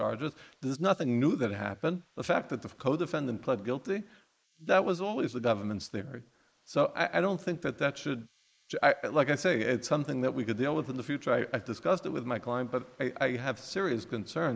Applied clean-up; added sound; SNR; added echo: neural mask model Resemble Enhance denoiser.